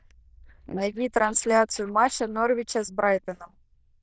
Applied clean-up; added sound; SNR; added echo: neural diffusion model UNIVERSE++.